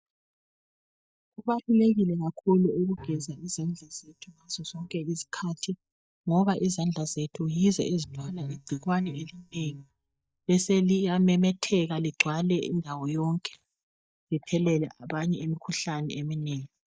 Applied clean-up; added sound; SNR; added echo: neural mask model DeepFilterNet 3.